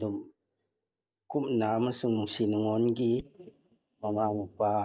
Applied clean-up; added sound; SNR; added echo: neural mask model DeepFilterNet 3.